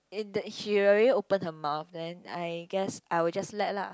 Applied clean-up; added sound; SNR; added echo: none; none; none; none.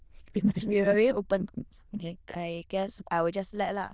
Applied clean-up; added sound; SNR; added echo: neural diffusion model UNIVERSE++.